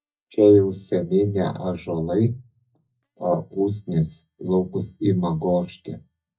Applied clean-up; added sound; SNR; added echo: neural mask model DeepFilterNet 3.